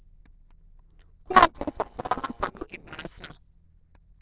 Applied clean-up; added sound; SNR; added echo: neural separator model SepFormer DNS4.